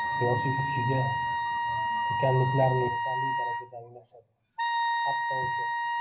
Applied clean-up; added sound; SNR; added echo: none; Wind instrument, woodwind instrument; -2 dB; reverberation time 0.4 s.